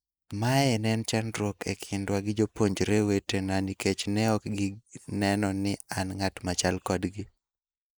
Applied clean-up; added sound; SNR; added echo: neural mask model Resemble Enhance denoiser.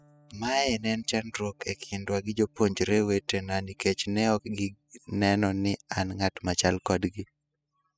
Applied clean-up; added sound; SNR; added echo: classical method spectral subtraction.